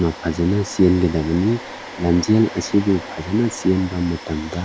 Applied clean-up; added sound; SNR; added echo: none; Domestic sounds, home sounds; 15 dB; none.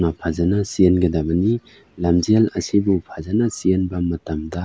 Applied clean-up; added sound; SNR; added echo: none; none; none; none.